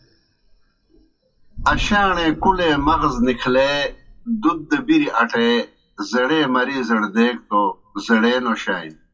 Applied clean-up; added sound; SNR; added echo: classical method WPE with log-MMSE.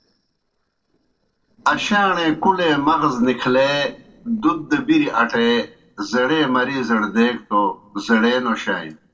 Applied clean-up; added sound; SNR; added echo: neural separator model SepFormer DNS4.